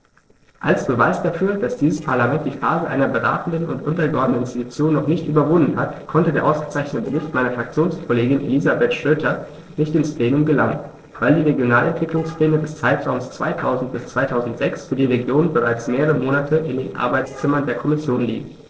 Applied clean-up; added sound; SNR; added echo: neural separator model SepFormer DNS4.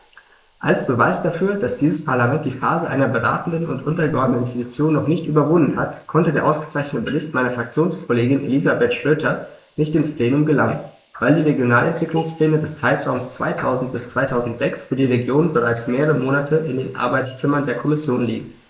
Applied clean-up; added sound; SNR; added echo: neural mask model Resemble Enhance denoiser.